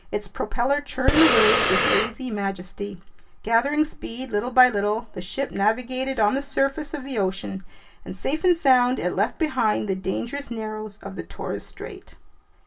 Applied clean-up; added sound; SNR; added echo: none; Breathing; -3 dB; reverberation time 0.2 s.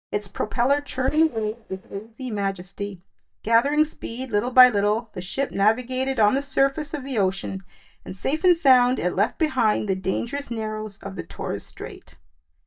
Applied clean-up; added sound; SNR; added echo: neural mask model DeepFilterNet 3.